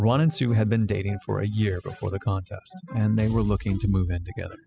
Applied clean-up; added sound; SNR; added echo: classical method spectral subtraction.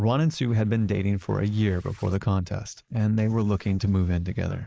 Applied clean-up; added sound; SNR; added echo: neural mask model Resemble Enhance denoiser.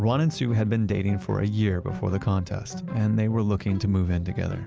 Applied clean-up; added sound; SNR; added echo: none; none; none; none.